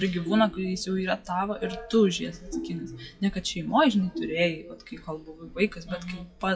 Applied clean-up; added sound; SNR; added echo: classical method WPE with log-MMSE.